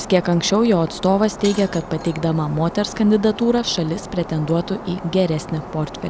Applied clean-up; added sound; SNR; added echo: none; Shatter; 14 dB; none.